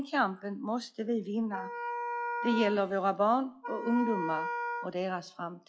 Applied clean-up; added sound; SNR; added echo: classical method log-MMSE.